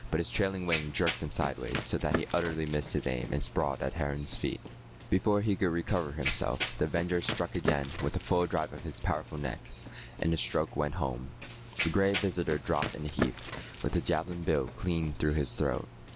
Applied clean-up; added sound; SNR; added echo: none; Run; 8 dB; none.